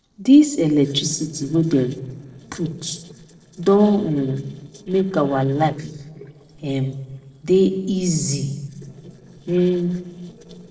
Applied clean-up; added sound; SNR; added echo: neural separator model SepFormer DNS4.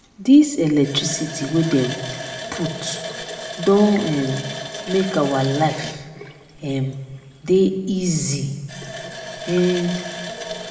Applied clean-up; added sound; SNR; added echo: none; Water tap, faucet; 12 dB; reverberation time 1.3 s.